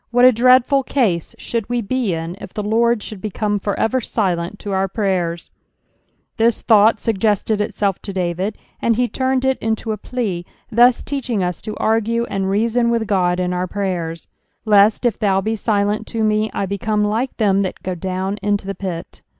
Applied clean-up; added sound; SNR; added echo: none; none; none; none.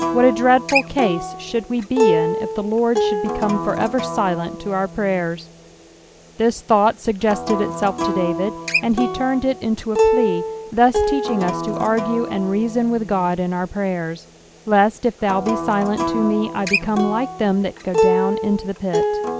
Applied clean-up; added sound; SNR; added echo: none; Acoustic guitar; 3 dB; none.